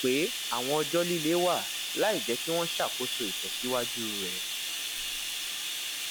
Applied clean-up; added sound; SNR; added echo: none; Bathtub (filling or washing); 2 dB; none.